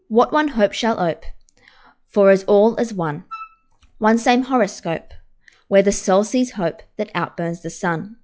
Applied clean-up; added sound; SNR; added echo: classical method log-MMSE.